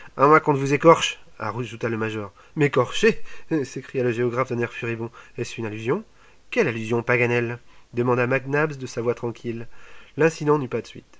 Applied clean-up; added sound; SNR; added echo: none; none; none; none.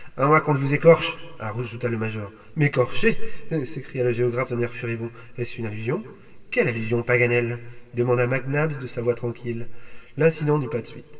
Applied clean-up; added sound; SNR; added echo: none; none; none; reverberation time 2.4 s.